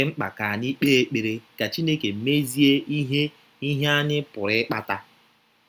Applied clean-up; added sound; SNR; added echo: none; none; none; none.